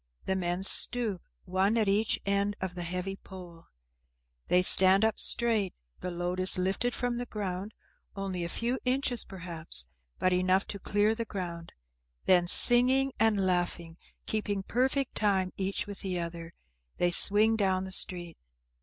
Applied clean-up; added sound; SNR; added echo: none; none; none; none.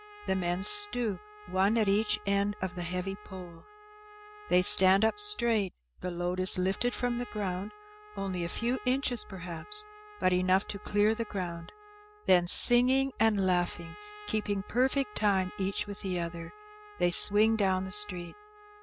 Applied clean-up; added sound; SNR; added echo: none; Trumpet; 20 dB; none.